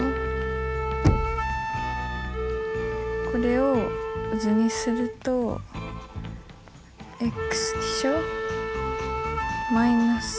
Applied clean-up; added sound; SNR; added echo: none; Wind instrument, woodwind instrument + Knock; 2 dB; none.